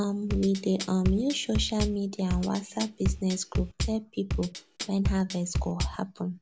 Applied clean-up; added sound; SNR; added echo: none; Bass drum / Drum kit; 4 dB; none.